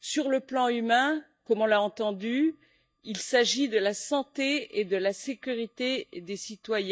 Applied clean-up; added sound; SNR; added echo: neural mask model DeepFilterNet 3.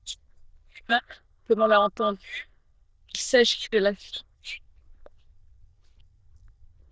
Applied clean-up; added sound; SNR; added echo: neural diffusion model UNIVERSE++.